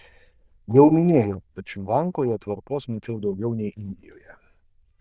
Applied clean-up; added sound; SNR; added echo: neural diffusion model UNIVERSE++.